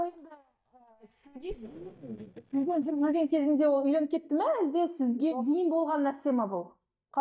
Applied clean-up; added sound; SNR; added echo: neural mask model DeepFilterNet 3.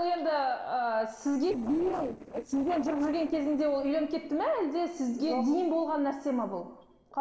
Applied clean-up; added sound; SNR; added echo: neural separator model SepFormer DNS4.